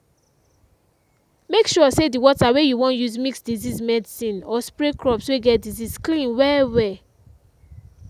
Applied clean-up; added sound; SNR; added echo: none; none; none; none.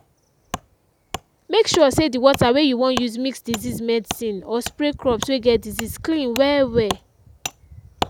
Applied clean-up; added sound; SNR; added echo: none; Wood; 13 dB; none.